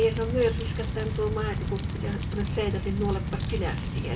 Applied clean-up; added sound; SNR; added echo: none; Fire; 0 dB; reverberation time 0.2 s.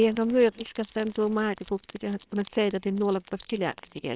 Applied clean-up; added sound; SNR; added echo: neural separator model SepFormer WHAMR!.